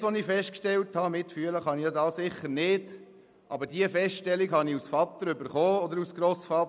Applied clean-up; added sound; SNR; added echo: none; none; none; none.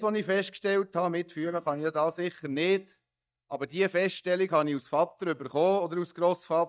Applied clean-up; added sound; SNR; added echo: neural mask model DeepFilterNet 3.